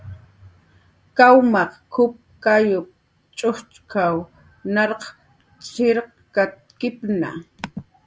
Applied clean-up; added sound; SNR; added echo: none; none; none; none.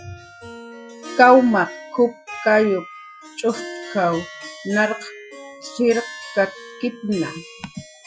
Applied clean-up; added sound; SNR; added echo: classical method Wiener filter.